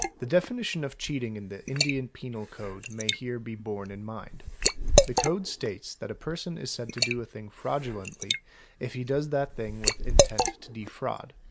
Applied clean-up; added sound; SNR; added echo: none; Liquid; -3 dB; none.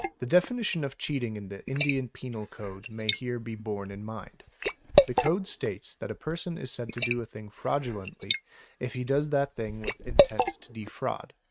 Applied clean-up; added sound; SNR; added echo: neural mask model RNNoise.